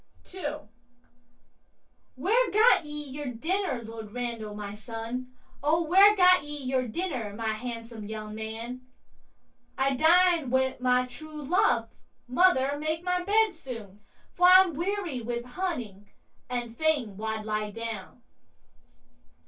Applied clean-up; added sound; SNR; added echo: none; none; none; reverberation time 0.1 s.